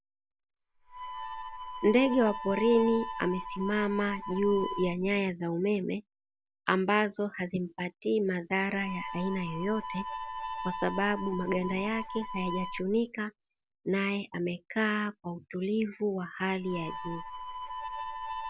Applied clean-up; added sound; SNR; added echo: none; Harmonica; 10 dB; none.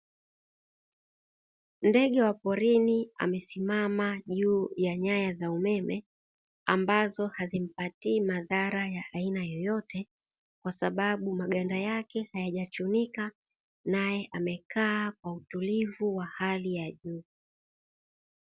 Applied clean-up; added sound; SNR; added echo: none; none; none; none.